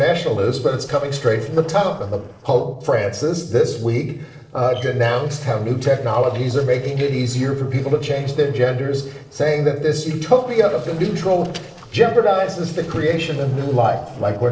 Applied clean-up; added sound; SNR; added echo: neural separator model SepFormer DNS4.